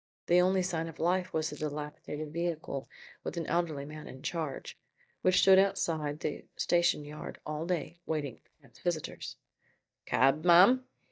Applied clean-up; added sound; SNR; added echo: neural mask model DeepFilterNet 3.